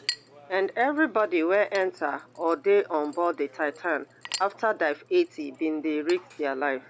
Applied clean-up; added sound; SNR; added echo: none; Chink, clink; 17 dB; none.